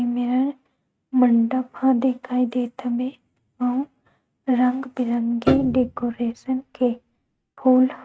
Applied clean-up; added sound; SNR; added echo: neural mask model RNNoise.